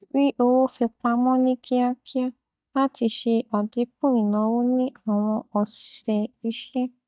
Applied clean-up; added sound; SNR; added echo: neural mask model DeepFilterNet 3.